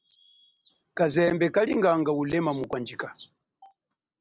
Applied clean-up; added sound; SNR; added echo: none; none; none; none.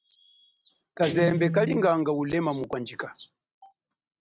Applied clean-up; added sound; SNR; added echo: neural mask model RNNoise.